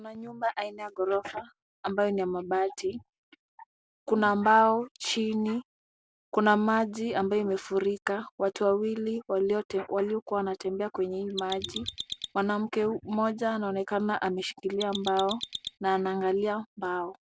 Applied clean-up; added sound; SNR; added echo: none; Mechanisms; 10 dB; none.